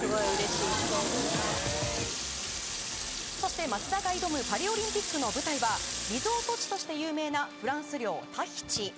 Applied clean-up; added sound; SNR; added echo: none; Water tap, faucet; 4 dB; none.